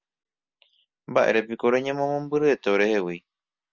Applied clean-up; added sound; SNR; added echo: none; none; none; none.